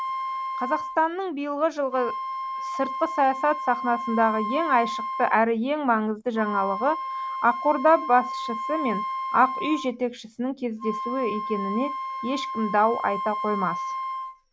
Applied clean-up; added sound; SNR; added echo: none; Wind instrument, woodwind instrument; 6 dB; none.